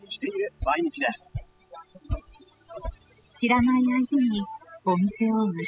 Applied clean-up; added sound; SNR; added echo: classical method spectral subtraction.